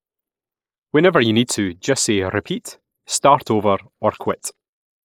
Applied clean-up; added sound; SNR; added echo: neural mask model Resemble Enhance denoiser.